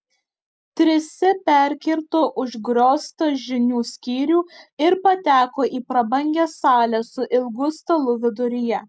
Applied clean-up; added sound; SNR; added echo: none; none; none; none.